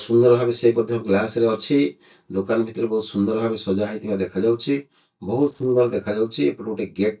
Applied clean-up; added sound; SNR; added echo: neural mask model DeepFilterNet 3.